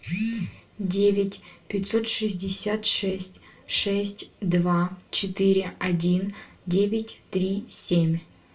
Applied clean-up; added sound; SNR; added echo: none; none; none; reverberation time 0.2 s.